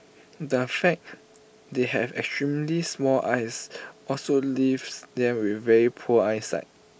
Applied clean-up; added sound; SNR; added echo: none; none; none; none.